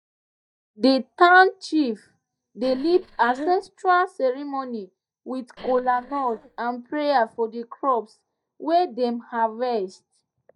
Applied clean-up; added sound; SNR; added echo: neural mask model DeepFilterNet 3.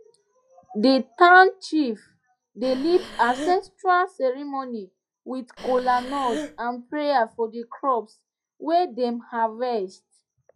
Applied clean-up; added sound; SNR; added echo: classical method log-MMSE.